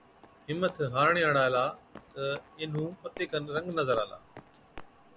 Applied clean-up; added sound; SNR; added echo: none; Run; 20 dB; none.